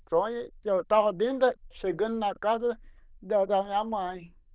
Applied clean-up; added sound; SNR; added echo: neural diffusion model UNIVERSE++.